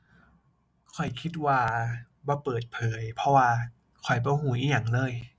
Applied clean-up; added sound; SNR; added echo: none; none; none; none.